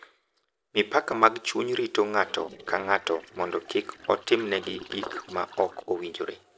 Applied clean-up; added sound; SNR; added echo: neural separator model SepFormer DNS4.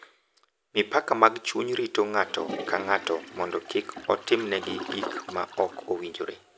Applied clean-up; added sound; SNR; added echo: none; Toilet flush; 11 dB; none.